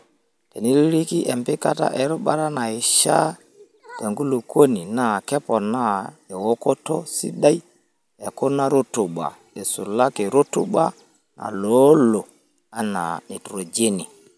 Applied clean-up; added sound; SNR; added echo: none; none; none; none.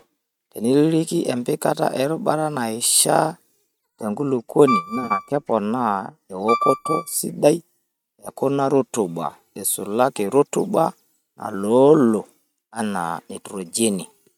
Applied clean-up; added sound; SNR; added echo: neural mask model RNNoise.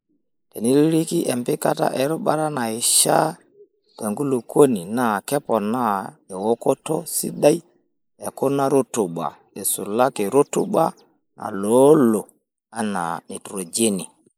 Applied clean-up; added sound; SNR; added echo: neural mask model Resemble Enhance denoiser.